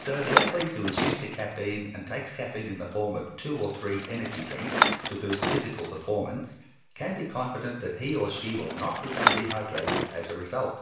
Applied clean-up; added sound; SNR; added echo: none; Bicycle; 0 dB; reverberation time 0.7 s.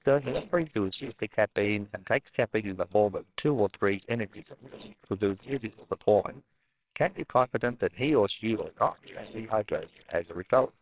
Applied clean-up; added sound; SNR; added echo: neural separator model SepFormer WHAMR!.